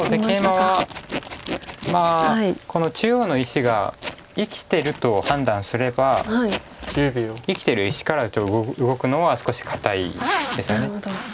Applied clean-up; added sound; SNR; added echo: none; Zipper (clothing); 10 dB; none.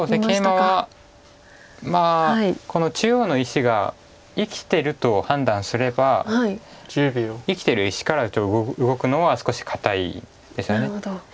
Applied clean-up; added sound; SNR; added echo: none; none; none; none.